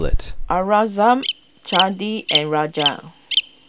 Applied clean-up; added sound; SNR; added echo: none; Bird vocalization, bird call, bird song; 2 dB; none.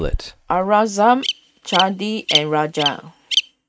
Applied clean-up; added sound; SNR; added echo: neural mask model RNNoise.